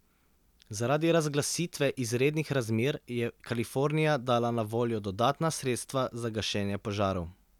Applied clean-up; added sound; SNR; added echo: none; none; none; none.